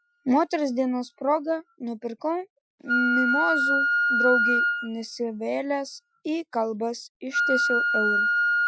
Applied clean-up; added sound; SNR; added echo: classical method Wiener filter.